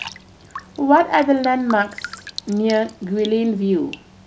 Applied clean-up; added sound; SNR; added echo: none; Raindrop; 17 dB; none.